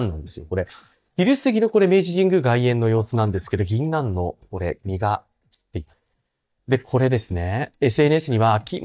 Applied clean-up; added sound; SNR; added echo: neural mask model DeepFilterNet 3.